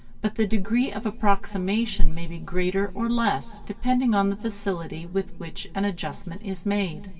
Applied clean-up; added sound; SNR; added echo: none; none; none; reverberation time 2.7 s.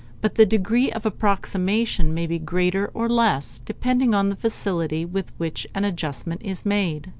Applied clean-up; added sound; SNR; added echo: none; none; none; none.